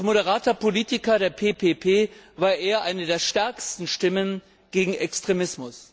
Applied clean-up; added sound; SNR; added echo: none; none; none; none.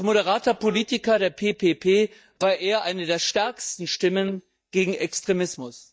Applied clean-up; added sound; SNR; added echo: neural mask model DeepFilterNet 3.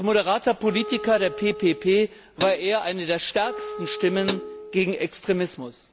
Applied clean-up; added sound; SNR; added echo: none; Hi-hat + Wind instrument, woodwind instrument; 10 dB; none.